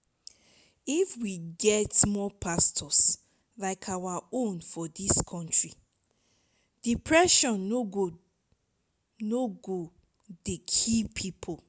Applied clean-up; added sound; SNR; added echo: none; none; none; none.